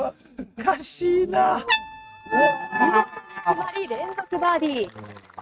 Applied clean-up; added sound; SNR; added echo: neural mask model RNNoise.